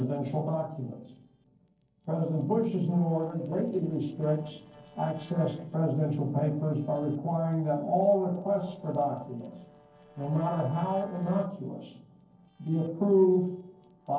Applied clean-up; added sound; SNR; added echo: neural separator model SepFormer DNS4.